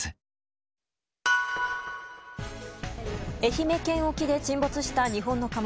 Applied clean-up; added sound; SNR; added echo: none; Tambourine; 18 dB; none.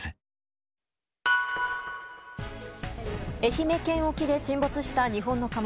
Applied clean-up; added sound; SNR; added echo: none; none; none; none.